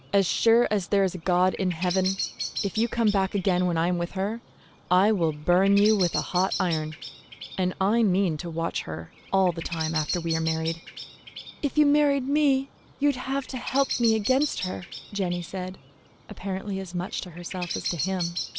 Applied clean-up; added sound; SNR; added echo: none; Bird vocalization, bird call, bird song; 11 dB; none.